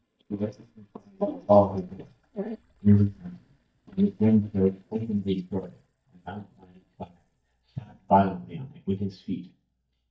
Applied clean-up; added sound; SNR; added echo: neural mask model DeepFilterNet 3.